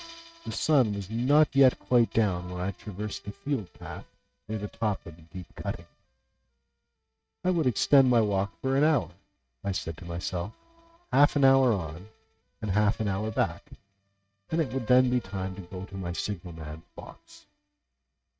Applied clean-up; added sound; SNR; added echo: neural mask model RNNoise.